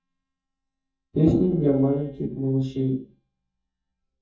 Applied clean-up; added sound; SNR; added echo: neural mask model DeepFilterNet 3.